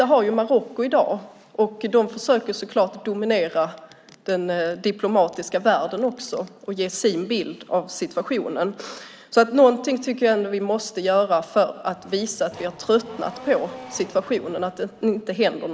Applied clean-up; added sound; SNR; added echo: none; Race car, auto racing / Accelerating, revving, vroom; 19 dB; none.